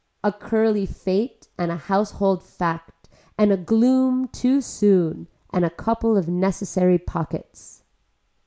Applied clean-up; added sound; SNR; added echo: none; none; none; none.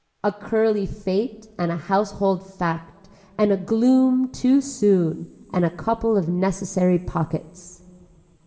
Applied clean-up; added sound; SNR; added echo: none; none; none; reverberation time 2.0 s.